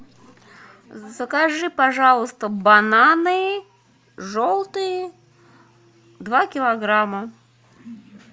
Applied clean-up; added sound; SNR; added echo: none; none; none; none.